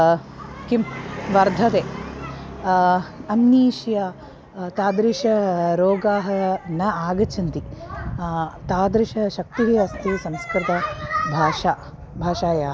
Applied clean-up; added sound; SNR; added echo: none; none; none; none.